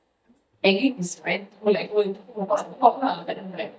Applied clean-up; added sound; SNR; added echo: neural mask model DeepFilterNet 3.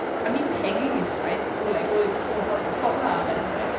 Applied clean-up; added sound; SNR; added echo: none; Train; -1 dB; reverberation time 0.9 s.